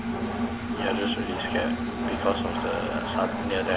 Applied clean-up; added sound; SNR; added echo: none; Engine; -2 dB; none.